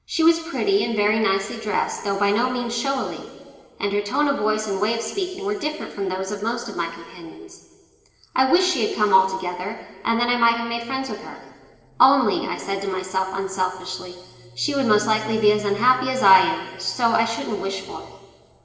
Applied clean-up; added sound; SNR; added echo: none; none; none; reverberation time 2.0 s.